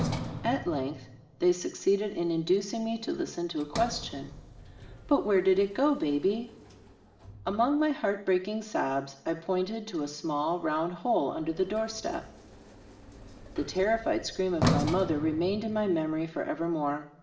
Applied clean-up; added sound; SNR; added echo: none; Sliding door; 10 dB; reverberation time 1.5 s.